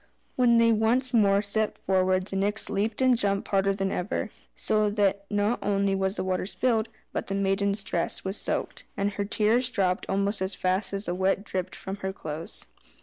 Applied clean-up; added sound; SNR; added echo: none; none; none; none.